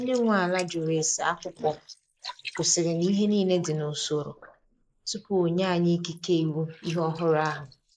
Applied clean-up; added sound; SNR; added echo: neural mask model Resemble Enhance denoiser.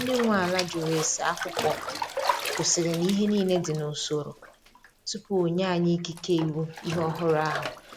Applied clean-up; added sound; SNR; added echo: none; Bathtub (filling or washing); 8 dB; none.